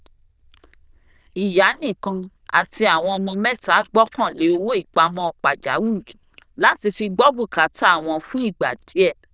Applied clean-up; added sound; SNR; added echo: neural diffusion model UNIVERSE++.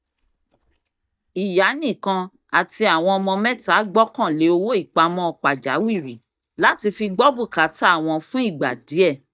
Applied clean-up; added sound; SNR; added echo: neural mask model DeepFilterNet 3.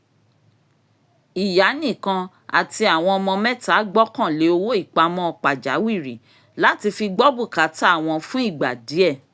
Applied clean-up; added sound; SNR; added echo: none; none; none; none.